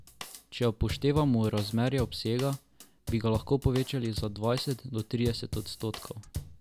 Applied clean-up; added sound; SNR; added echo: none; Drum kit; 12 dB; none.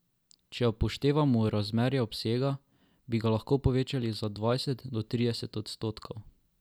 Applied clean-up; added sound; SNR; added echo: none; none; none; none.